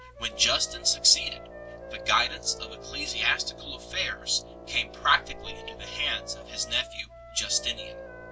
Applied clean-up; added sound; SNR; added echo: none; Wind instrument, woodwind instrument + Wind instrument, woodwind instrument; 14 dB; none.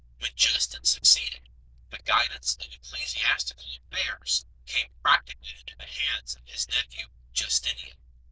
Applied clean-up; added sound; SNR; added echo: neural diffusion model UNIVERSE++.